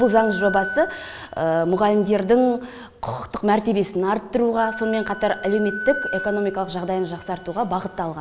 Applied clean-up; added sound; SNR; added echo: none; Wind instrument, woodwind instrument; 13 dB; none.